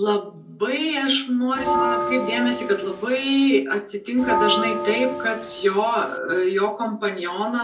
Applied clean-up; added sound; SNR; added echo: none; Bell; 3 dB; reverberation time 0.2 s.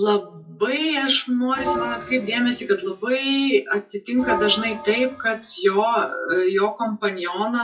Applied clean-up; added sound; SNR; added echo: classical method WPE with log-MMSE.